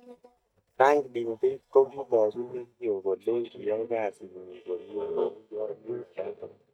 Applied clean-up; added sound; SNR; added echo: neural mask model DeepFilterNet 3.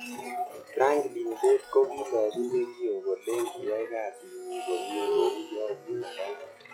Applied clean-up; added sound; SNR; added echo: classical method log-MMSE.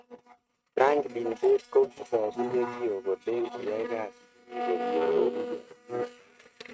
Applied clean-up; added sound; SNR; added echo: neural mask model RNNoise.